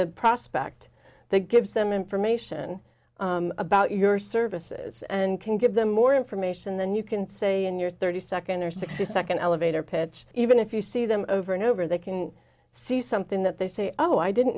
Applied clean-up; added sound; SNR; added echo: none; none; none; none.